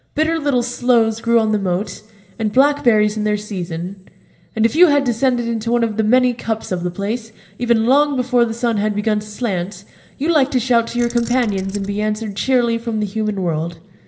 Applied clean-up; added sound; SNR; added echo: none; Keys jangling; 18 dB; reverberation time 1.0 s.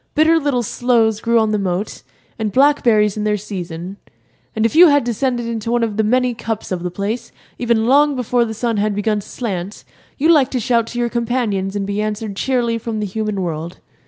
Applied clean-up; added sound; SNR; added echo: none; none; none; none.